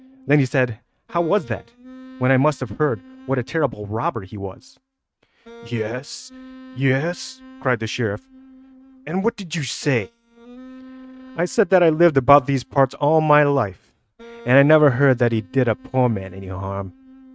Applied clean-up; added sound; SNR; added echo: neural mask model RNNoise.